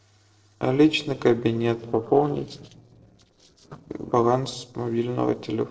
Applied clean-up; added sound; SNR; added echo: neural separator model SepFormer DNS4.